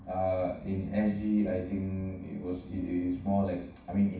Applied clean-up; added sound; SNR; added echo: none; none; none; reverberation time 0.6 s.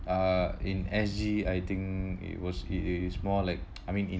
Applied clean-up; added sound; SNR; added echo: none; none; none; none.